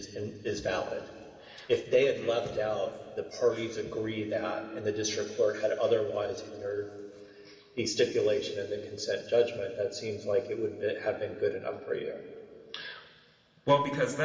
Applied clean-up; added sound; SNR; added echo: none; none; none; reverberation time 2.4 s.